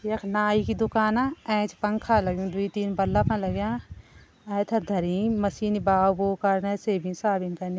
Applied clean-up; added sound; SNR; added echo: none; none; none; none.